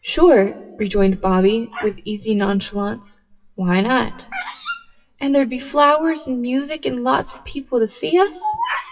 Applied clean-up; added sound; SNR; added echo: classical method WPE with log-MMSE.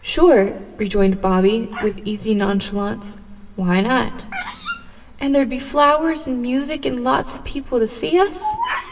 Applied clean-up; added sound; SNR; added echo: none; Bird vocalization, bird call, bird song; 15 dB; reverberation time 2.9 s.